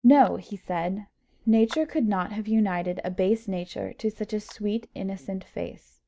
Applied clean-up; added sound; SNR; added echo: neural mask model DeepFilterNet 3.